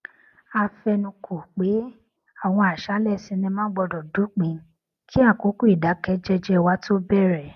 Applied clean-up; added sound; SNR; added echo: none; none; none; none.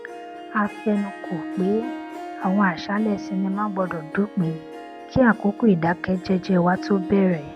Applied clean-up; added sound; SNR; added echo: none; Harp; 12 dB; none.